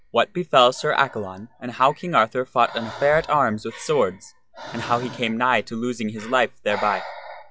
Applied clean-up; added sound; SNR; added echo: classical method log-MMSE.